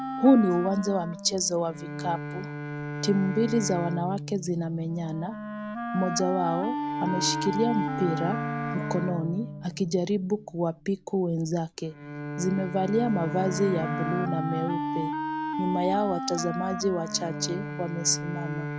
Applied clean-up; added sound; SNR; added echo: none; Wind instrument, woodwind instrument + Bowed string instrument; 5 dB; none.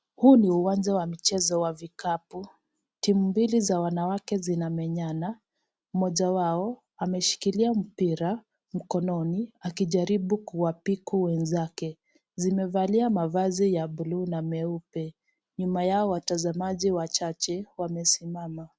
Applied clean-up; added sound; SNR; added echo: none; none; none; none.